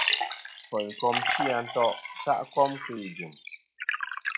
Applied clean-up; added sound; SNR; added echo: classical method log-MMSE.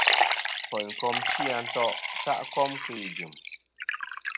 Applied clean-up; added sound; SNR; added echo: none; Liquid; -3 dB; none.